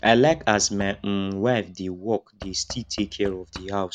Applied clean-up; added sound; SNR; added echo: none; Knock / Wood; 20 dB; none.